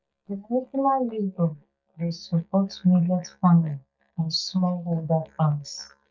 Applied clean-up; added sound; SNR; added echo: neural mask model DeepFilterNet 3.